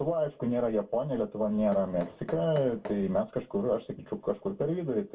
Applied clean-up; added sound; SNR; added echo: none; Knock; 17 dB; reverberation time 0.1 s.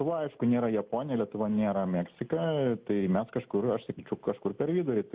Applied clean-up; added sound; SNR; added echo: none; none; none; none.